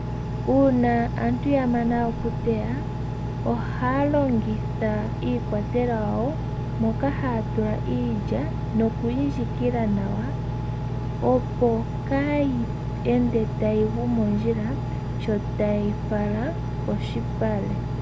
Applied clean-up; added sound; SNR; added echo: none; Engine; 2 dB; none.